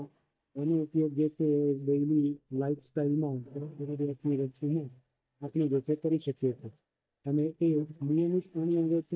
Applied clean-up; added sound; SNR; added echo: neural mask model DeepFilterNet 3.